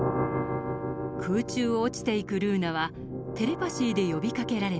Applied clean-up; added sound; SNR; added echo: none; none; none; none.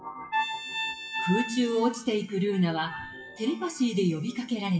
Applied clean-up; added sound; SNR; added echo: classical method WPE with log-MMSE.